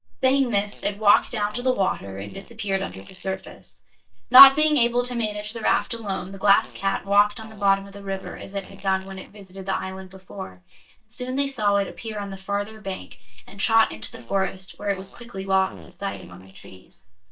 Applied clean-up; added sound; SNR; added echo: neural mask model DeepFilterNet 3.